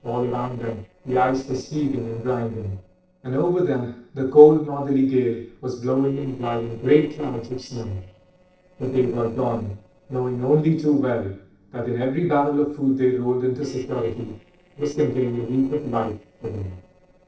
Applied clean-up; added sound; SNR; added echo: neural separator model SepFormer DNS4.